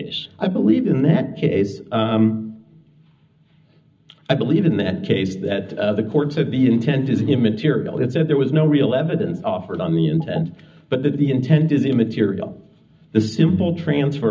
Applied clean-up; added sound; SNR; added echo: none; none; none; reverberation time 0.4 s.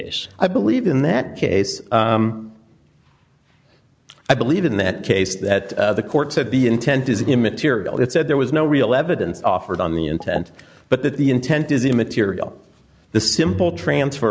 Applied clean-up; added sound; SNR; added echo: none; none; none; none.